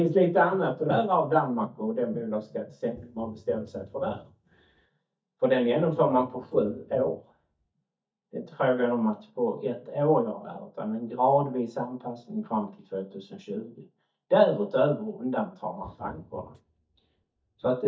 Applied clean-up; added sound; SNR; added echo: neural mask model DeepFilterNet 3.